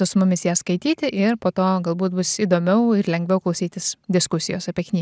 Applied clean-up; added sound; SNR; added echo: none; none; none; none.